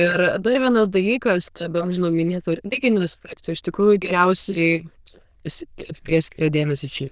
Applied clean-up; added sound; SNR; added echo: neural diffusion model UNIVERSE++.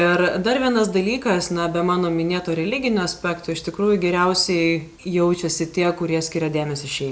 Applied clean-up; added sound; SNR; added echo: none; none; none; none.